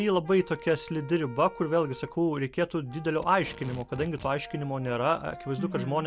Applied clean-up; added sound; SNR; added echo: none; Brass instrument + Packing tape, duct tape; 18 dB; none.